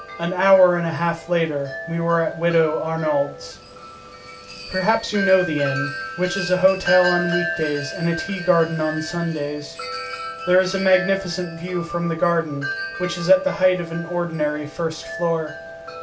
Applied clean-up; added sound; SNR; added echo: none; Wind chime; 10 dB; reverberation time 0.3 s.